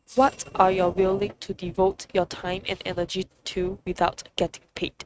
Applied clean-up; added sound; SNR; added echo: neural mask model RNNoise.